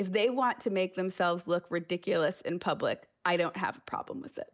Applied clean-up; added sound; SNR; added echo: none; none; none; none.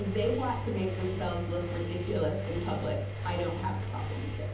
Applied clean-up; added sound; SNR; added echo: none; Engine; 1 dB; reverberation time 1.3 s.